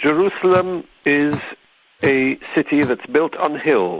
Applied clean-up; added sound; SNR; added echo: none; Drip; 14 dB; none.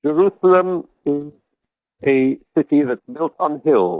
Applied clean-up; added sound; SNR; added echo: neural mask model DeepFilterNet 3.